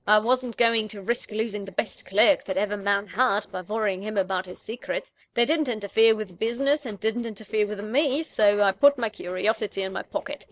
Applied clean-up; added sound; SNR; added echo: neural separator model SepFormer DNS4.